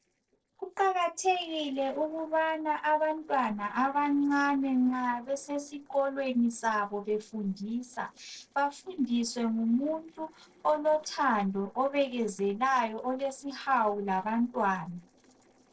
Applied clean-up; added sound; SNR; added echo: neural separator model SepFormer DNS4.